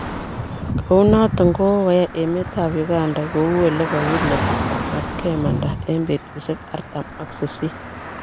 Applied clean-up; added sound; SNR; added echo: none; Traffic noise, roadway noise / Car; 8 dB; none.